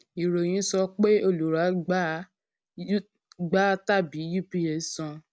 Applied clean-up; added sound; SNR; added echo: none; none; none; none.